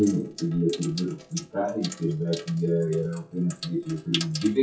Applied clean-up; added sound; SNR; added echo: classical method WPE with log-MMSE.